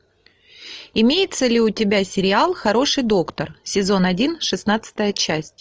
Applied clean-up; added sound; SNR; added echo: none; none; none; none.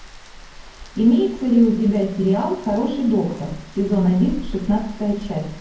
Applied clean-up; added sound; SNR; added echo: none; Rain; 16 dB; reverberation time 0.9 s.